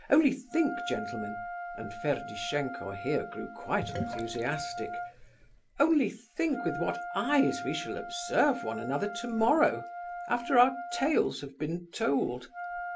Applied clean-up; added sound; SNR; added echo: none; Wind instrument, woodwind instrument + Sink (filling or washing); 9 dB; none.